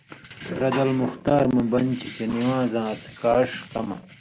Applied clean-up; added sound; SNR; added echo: none; Keys jangling; 19 dB; none.